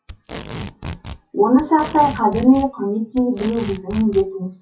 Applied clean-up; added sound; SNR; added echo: classical method WPE with log-MMSE.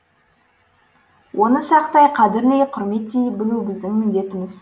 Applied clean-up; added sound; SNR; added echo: none; none; none; none.